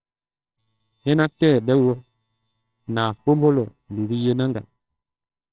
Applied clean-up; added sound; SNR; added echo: neural separator model SepFormer WHAMR!.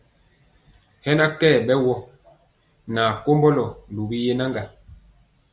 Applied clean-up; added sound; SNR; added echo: none; none; none; none.